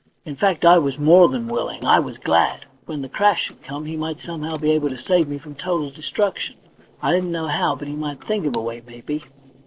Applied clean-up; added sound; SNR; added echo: neural separator model SepFormer DNS4.